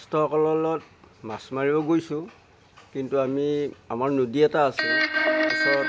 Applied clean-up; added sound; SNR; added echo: none; none; none; none.